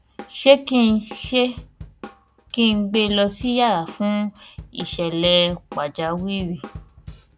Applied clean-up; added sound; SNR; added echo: none; Drum kit; 19 dB; none.